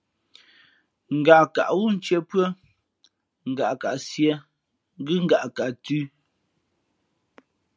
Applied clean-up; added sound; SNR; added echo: none; none; none; none.